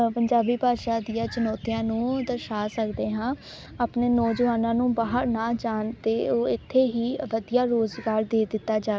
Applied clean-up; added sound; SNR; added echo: none; none; none; none.